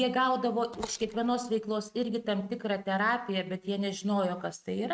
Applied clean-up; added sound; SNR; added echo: neural mask model RNNoise.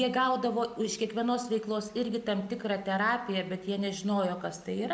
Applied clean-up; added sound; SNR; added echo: none; none; none; none.